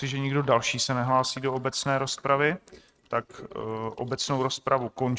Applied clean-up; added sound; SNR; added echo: neural mask model RNNoise.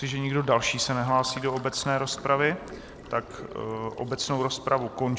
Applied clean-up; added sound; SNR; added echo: none; Sink (filling or washing); 18 dB; none.